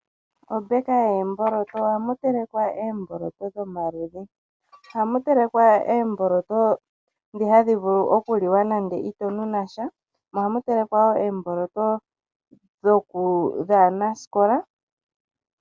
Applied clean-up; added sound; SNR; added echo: none; none; none; none.